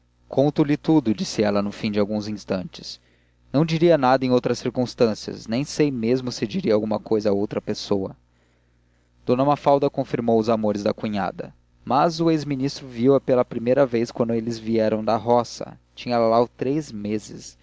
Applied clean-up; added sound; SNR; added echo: none; none; none; none.